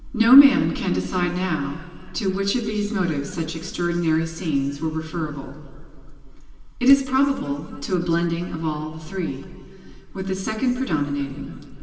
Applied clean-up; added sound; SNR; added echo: none; Wood; 15 dB; reverberation time 2.3 s.